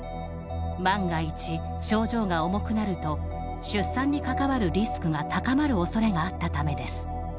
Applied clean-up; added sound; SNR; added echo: none; none; none; none.